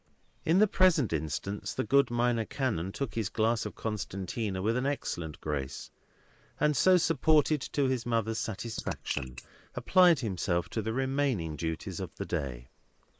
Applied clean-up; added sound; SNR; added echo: neural mask model Resemble Enhance denoiser.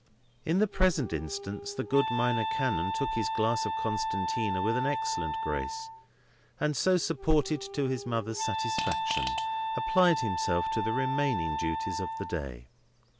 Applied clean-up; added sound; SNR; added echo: none; Wind instrument, woodwind instrument + Fart; 3 dB; none.